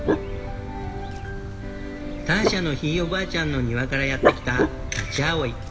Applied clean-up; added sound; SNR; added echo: none; Dog; 1 dB; reverberation time 1.2 s.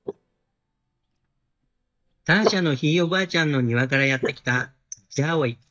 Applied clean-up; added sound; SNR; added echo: neural mask model DeepFilterNet 3.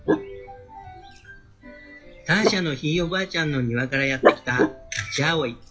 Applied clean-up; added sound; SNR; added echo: classical method WPE with log-MMSE.